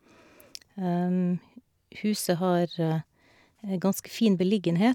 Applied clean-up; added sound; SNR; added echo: none; none; none; none.